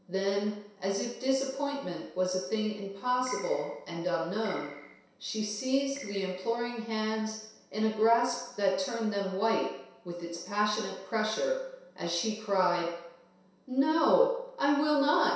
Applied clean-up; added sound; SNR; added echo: none; Keyboard (musical); 18 dB; reverberation time 0.7 s.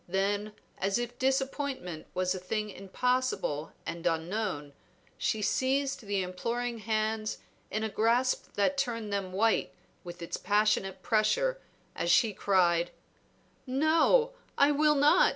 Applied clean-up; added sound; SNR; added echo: none; none; none; none.